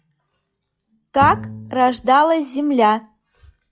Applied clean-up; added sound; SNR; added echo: classical method log-MMSE.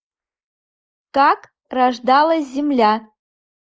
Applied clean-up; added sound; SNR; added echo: neural mask model Resemble Enhance denoiser.